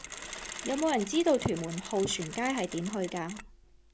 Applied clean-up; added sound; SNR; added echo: none; Mechanisms; 12 dB; none.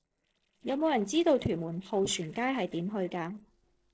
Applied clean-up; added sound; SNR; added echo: neural separator model SepFormer DNS4.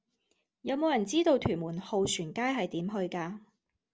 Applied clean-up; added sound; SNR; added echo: none; none; none; none.